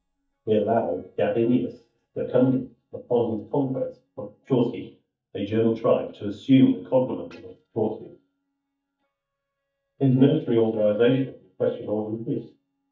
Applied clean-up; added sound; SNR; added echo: neural mask model DeepFilterNet 3.